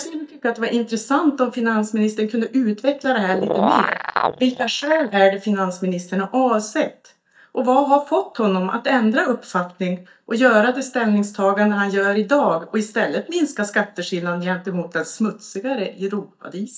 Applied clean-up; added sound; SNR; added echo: neural mask model DeepFilterNet 3.